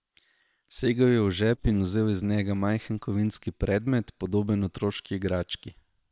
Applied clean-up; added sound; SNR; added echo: neural separator model SepFormer WHAM!.